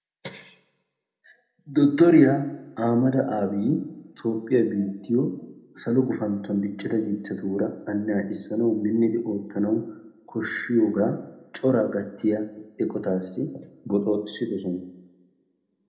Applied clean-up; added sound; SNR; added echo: none; none; none; reverberation time 0.7 s.